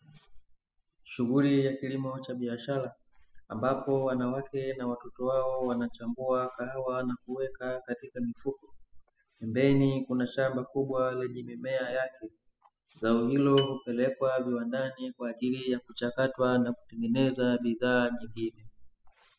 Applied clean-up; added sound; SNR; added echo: classical method spectral subtraction.